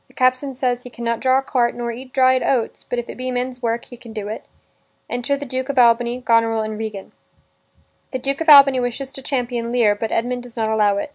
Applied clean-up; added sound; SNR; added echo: none; none; none; none.